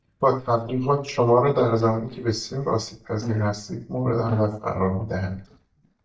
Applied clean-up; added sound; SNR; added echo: neural mask model DeepFilterNet 3.